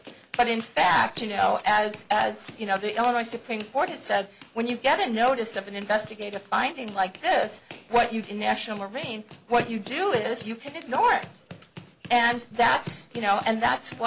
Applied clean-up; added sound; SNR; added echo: none; Run; 19 dB; none.